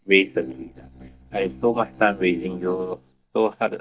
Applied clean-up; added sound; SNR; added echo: neural mask model DeepFilterNet 3.